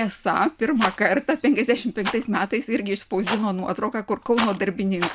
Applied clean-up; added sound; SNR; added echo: none; Rattle; 11 dB; none.